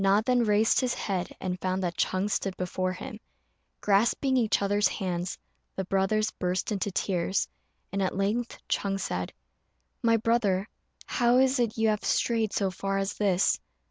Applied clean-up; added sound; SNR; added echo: none; none; none; none.